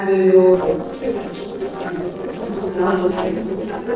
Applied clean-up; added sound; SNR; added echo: neural separator model SepFormer DNS4.